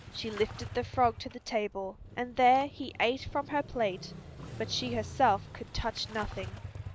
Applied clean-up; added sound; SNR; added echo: none; Engine starting / Motorcycle; 13 dB; none.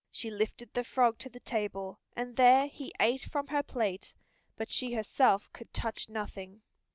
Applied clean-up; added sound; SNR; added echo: none; none; none; none.